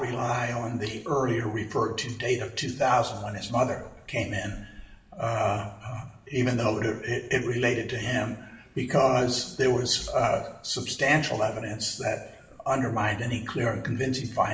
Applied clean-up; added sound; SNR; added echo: none; none; none; reverberation time 0.8 s.